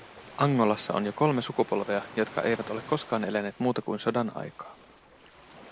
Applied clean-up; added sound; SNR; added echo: none; Ocean; 18 dB; none.